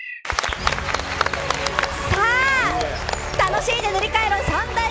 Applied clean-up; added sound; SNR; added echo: none; Bird; 17 dB; none.